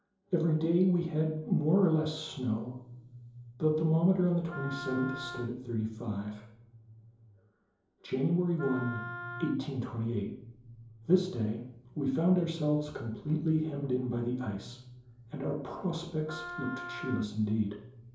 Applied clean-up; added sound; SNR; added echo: none; Wind instrument, woodwind instrument; 12 dB; reverberation time 2.8 s.